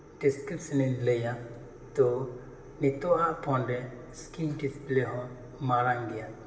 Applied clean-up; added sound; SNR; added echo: none; none; none; reverberation time 2.5 s.